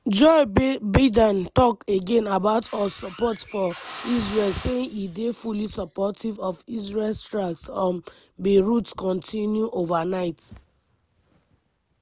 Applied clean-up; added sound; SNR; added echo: none; Drill; 18 dB; none.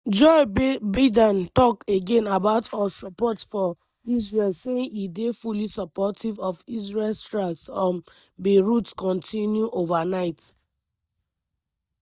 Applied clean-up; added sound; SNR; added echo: neural mask model DeepFilterNet 3.